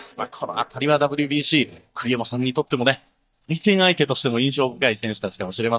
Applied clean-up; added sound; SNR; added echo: neural mask model DeepFilterNet 3.